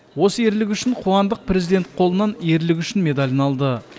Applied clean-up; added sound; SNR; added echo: none; none; none; none.